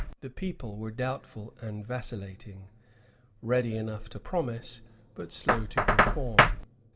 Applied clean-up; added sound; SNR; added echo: none; Knock; -3 dB; reverberation time 1.6 s.